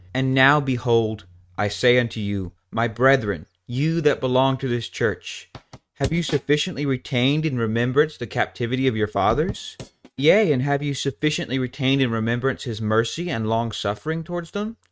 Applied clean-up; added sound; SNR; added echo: neural mask model RNNoise.